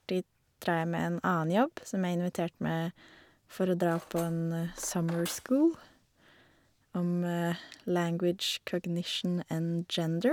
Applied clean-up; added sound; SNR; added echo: none; Cutlery, silverware; 16 dB; none.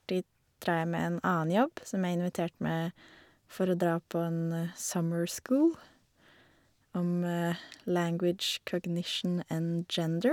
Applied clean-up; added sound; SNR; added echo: none; none; none; none.